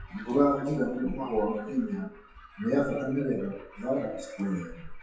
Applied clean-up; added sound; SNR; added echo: classical method WPE with log-MMSE.